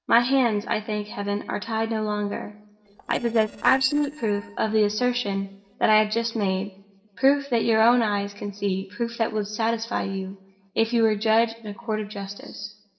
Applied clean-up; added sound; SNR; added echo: neural separator model SepFormer DNS4.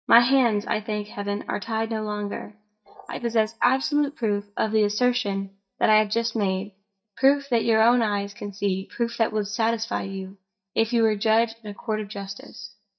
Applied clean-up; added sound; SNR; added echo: neural mask model DeepFilterNet 3.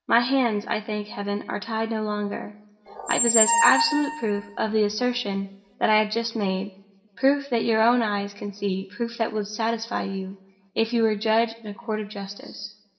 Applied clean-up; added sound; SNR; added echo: none; Squeak; 1 dB; reverberation time 1.4 s.